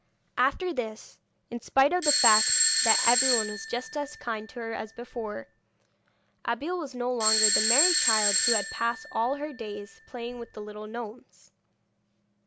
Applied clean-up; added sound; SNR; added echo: none; Bell / Doorbell; -4 dB; none.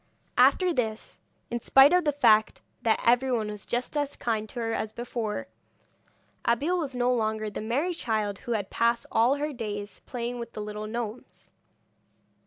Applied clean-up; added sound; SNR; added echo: none; none; none; none.